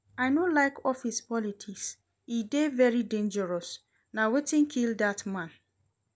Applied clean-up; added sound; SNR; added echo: none; none; none; none.